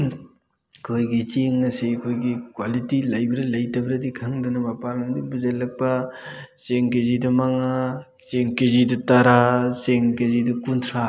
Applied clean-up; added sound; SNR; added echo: none; none; none; none.